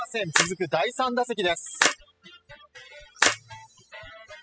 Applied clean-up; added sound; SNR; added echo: classical method spectral subtraction.